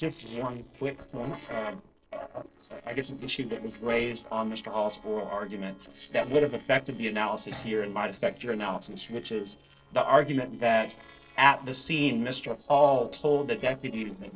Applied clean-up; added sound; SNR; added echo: neural separator model SepFormer DNS4.